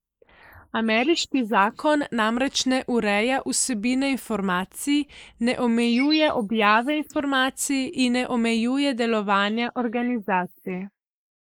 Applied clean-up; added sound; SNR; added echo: neural mask model Resemble Enhance denoiser.